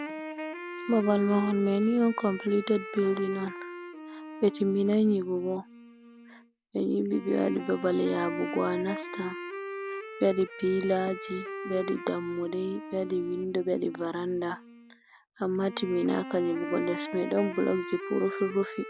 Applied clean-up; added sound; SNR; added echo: none; Wind instrument, woodwind instrument; 10 dB; none.